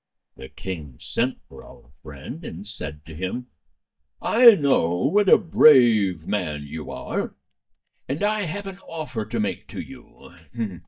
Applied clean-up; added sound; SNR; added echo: neural mask model DeepFilterNet 3.